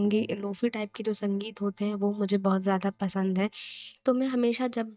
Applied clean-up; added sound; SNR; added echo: neural mask model DeepFilterNet 3.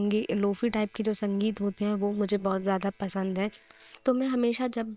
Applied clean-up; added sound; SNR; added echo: neural separator model SepFormer WHAM!.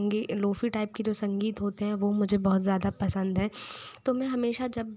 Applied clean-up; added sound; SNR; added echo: none; none; none; none.